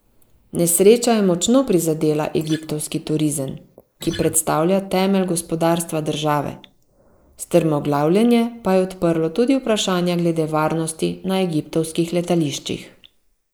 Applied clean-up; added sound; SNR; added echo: neural mask model Resemble Enhance denoiser.